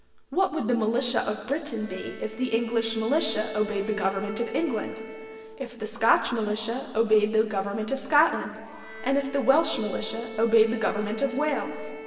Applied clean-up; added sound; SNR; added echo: none; Bowed string instrument; 15 dB; reverberation time 1.9 s.